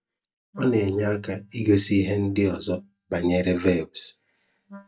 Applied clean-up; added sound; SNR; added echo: neural mask model DeepFilterNet 3.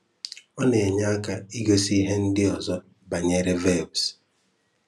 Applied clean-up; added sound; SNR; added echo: none; none; none; none.